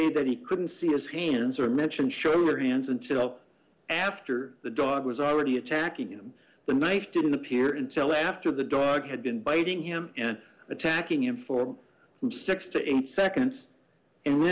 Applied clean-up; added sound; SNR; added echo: none; none; none; none.